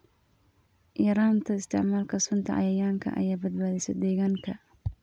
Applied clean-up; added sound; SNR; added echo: none; none; none; none.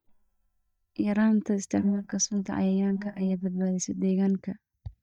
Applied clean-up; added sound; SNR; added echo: neural mask model DeepFilterNet 3.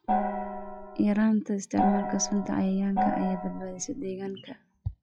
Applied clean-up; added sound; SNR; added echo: classical method log-MMSE.